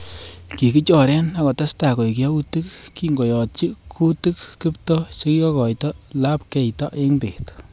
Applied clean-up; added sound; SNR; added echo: none; none; none; none.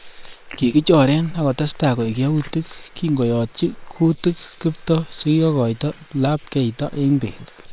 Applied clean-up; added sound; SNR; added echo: neural separator model SepFormer WHAM!.